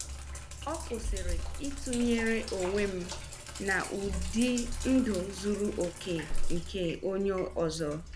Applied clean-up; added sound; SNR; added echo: none; Sink (filling or washing); 3 dB; none.